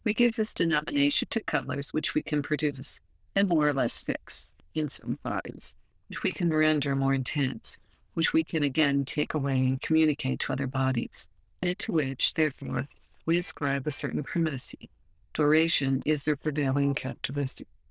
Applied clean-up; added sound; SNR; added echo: neural diffusion model UNIVERSE++.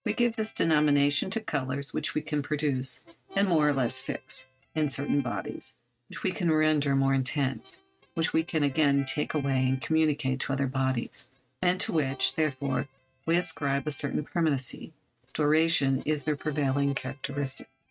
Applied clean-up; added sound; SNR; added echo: neural mask model RNNoise.